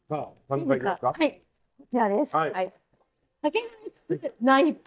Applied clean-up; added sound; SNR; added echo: neural mask model DeepFilterNet 3.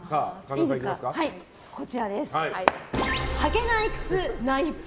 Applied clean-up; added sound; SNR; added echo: none; none; none; none.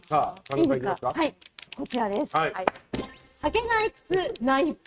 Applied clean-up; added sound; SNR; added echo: neural mask model RNNoise.